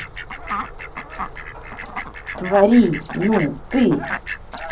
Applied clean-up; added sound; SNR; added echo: none; Fowl; 9 dB; reverberation time 0.4 s.